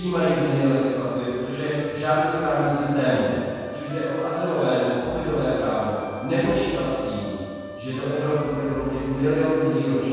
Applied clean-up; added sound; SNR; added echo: none; Wind instrument, woodwind instrument; 17 dB; reverberation time 2.1 s.